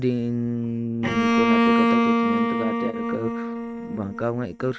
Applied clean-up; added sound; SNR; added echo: neural mask model RNNoise.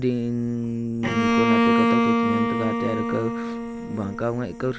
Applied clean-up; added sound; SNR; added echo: none; Bowed string instrument; -3 dB; none.